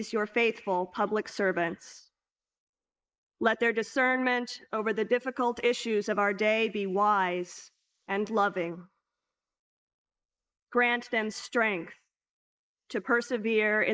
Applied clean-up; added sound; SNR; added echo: neural mask model Resemble Enhance denoiser.